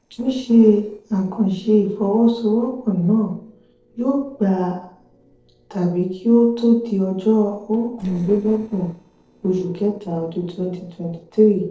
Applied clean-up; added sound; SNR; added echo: neural separator model SepFormer DNS4.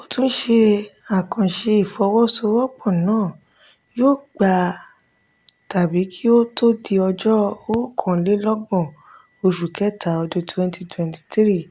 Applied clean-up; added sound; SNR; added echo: none; none; none; none.